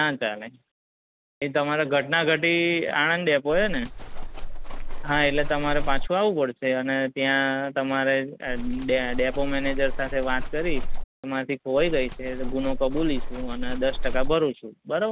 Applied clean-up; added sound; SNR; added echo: none; Livestock, farm animals, working animals; 0 dB; none.